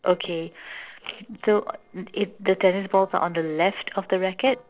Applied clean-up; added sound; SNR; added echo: neural separator model SepFormer DNS4.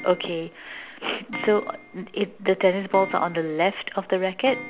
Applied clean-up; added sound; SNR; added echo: none; Clock; 15 dB; none.